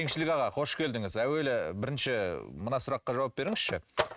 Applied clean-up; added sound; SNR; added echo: neural mask model RNNoise.